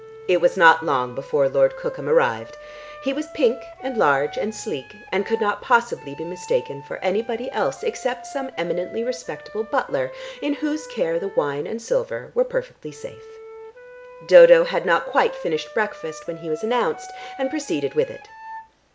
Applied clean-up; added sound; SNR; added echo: none; Wind instrument, woodwind instrument; 17 dB; none.